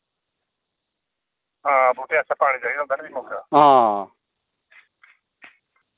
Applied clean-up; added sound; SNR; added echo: none; none; none; none.